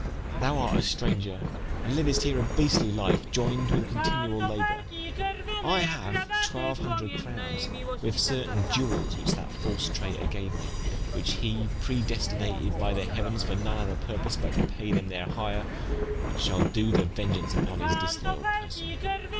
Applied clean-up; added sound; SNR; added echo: none; Train; -1 dB; none.